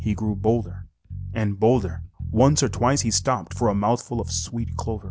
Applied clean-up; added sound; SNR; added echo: none; Bass guitar; 9 dB; none.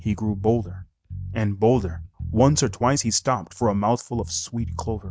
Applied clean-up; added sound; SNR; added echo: neural mask model RNNoise.